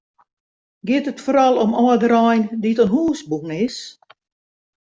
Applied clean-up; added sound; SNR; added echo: none; none; none; none.